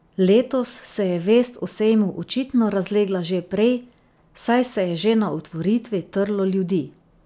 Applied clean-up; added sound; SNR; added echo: none; none; none; none.